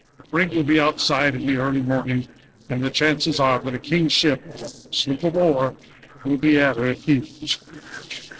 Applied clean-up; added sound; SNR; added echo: neural separator model SepFormer DNS4.